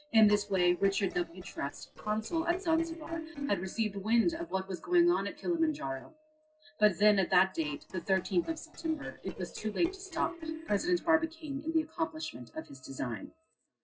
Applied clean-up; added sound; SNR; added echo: neural separator model SepFormer DNS4.